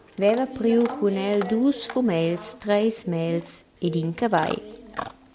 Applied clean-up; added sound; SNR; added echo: none; Chewing, mastication / Dog; 17 dB; none.